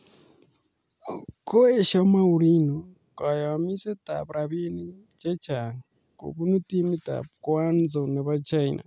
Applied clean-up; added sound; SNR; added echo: none; none; none; none.